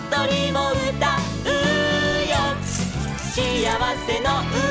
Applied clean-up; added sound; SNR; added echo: none; Glass; 16 dB; none.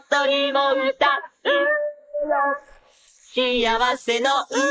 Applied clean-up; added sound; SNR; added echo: neural mask model Resemble Enhance denoiser.